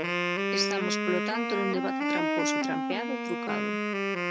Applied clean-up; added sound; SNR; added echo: none; Wind instrument, woodwind instrument; -4 dB; none.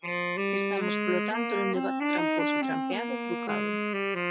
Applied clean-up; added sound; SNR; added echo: classical method Wiener filter.